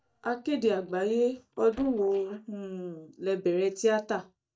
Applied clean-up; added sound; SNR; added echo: neural mask model DeepFilterNet 3.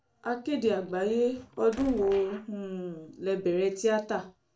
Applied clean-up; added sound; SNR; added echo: none; Squeak / Slam / Wood; 19 dB; reverberation time 0.3 s.